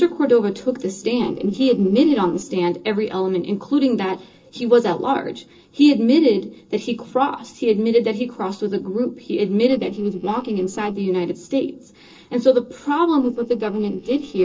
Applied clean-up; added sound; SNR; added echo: neural separator model SepFormer DNS4.